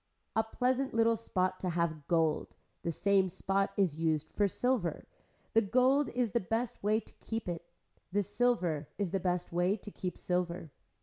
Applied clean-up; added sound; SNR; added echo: none; none; none; none.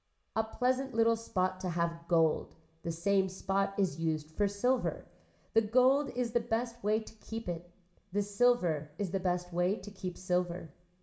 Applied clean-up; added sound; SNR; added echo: none; none; none; reverberation time 0.6 s.